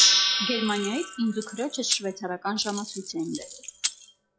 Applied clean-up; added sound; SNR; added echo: classical method log-MMSE.